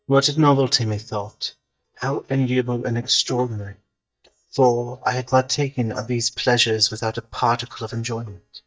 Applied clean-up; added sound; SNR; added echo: neural mask model DeepFilterNet 3.